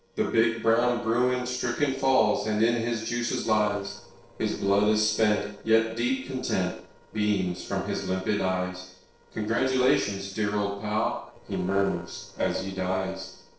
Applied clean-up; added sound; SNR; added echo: neural separator model SepFormer DNS4.